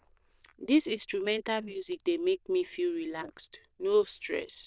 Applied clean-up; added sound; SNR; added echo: neural diffusion model UNIVERSE++.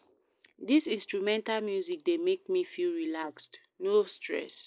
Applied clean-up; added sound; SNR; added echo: neural mask model Resemble Enhance denoiser.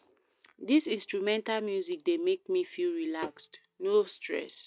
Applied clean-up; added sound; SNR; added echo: neural mask model RNNoise.